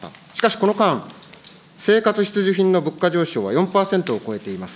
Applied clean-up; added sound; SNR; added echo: none; none; none; none.